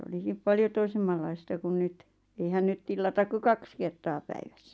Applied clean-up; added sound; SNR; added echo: none; none; none; none.